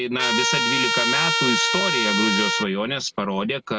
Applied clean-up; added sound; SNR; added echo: none; Trumpet; -3 dB; none.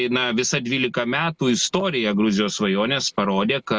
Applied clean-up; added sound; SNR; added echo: none; none; none; none.